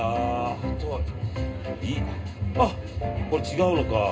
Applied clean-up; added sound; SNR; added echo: none; none; none; reverberation time 0.2 s.